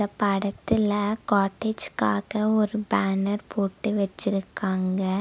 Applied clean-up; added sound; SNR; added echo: none; none; none; none.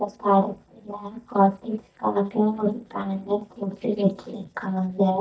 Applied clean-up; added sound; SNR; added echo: neural mask model DeepFilterNet 3.